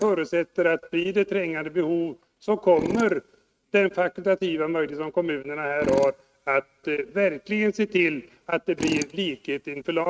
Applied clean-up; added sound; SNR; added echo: neural mask model RNNoise.